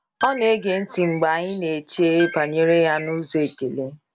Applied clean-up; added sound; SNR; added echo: none; Piano + Bird; 15 dB; none.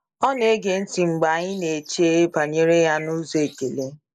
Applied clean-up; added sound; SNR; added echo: neural mask model Resemble Enhance denoiser.